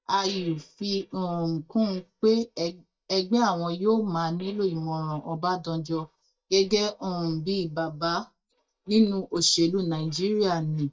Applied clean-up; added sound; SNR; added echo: neural mask model DeepFilterNet 3.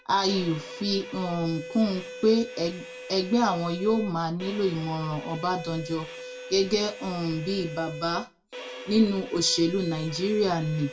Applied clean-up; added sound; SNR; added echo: none; Bowed string instrument; 13 dB; reverberation time 0.2 s.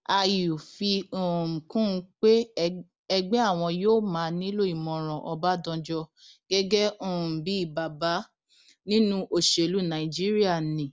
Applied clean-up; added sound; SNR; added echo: none; none; none; none.